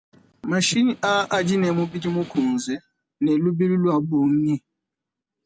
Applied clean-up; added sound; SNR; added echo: none; Snare drum; 16 dB; none.